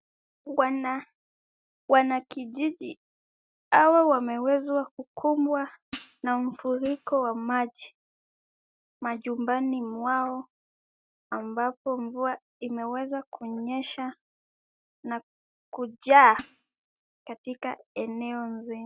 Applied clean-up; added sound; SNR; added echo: neural mask model RNNoise.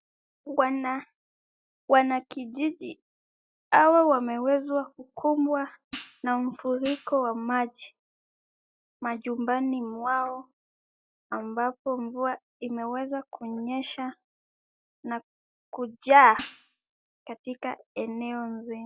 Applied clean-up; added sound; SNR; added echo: classical method log-MMSE.